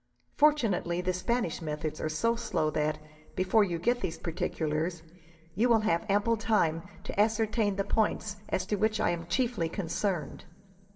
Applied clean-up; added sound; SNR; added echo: none; none; none; reverberation time 1.3 s.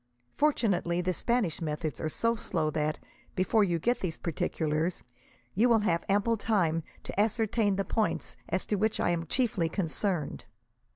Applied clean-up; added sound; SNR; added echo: none; none; none; none.